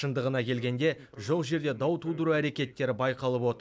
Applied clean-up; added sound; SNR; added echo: none; none; none; none.